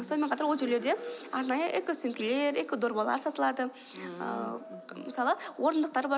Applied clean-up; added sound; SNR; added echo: none; none; none; none.